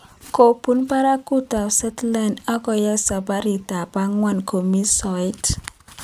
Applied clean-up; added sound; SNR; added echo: none; none; none; none.